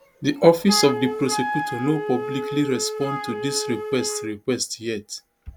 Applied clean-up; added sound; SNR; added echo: none; Wind instrument, woodwind instrument; 7 dB; none.